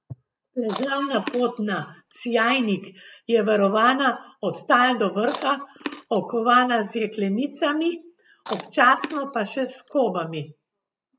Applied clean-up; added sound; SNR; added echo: none; Chewing, mastication; 15 dB; none.